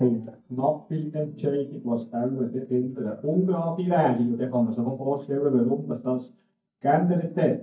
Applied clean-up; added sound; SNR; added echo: neural mask model DeepFilterNet 3.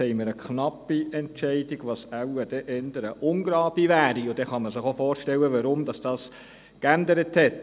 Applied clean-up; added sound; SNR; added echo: none; none; none; none.